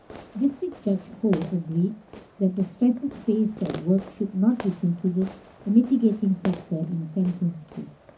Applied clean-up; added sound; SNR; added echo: none; Fireworks; 18 dB; reverberation time 0.4 s.